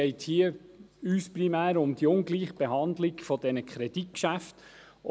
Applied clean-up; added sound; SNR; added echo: none; none; none; none.